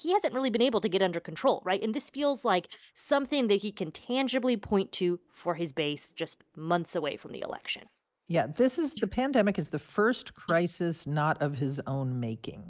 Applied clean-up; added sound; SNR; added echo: neural mask model Resemble Enhance denoiser.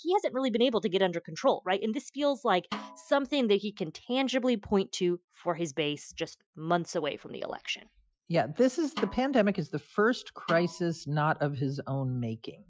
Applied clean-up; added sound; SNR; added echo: classical method Wiener filter.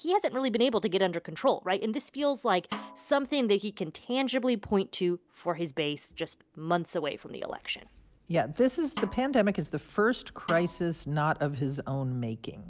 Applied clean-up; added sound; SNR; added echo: none; Snare drum; 15 dB; none.